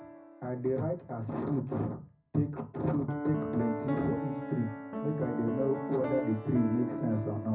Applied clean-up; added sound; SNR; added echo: none; Piano; 6 dB; reverberation time 0.4 s.